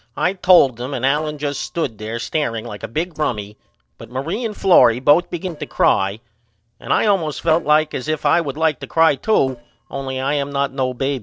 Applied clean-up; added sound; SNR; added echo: neural separator model SepFormer DNS4.